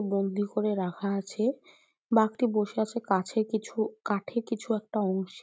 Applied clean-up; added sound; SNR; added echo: none; none; none; none.